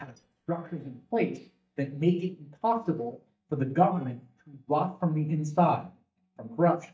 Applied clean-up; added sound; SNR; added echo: neural mask model DeepFilterNet 3.